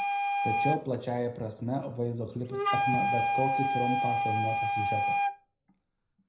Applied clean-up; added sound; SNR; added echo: none; Wind instrument, woodwind instrument; -4 dB; reverberation time 0.5 s.